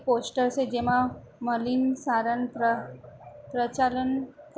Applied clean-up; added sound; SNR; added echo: none; none; none; none.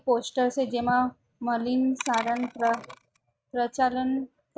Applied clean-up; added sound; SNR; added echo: neural mask model RNNoise.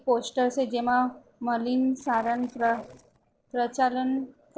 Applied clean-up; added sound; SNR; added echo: neural separator model SepFormer DNS4.